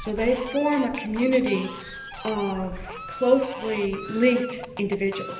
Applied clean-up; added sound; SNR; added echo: none; Fowl; 13 dB; reverberation time 1.4 s.